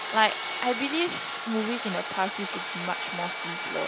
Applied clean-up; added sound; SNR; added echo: none; Sawing; 0 dB; none.